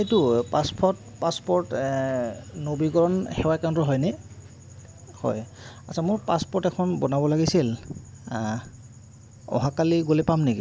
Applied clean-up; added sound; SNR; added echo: none; none; none; none.